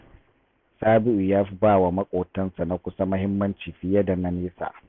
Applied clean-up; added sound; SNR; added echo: none; none; none; none.